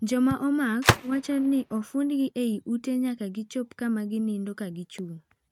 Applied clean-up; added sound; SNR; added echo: neural mask model RNNoise.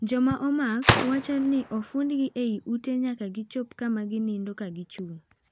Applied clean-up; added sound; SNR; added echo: none; Gunshot, gunfire; 3 dB; none.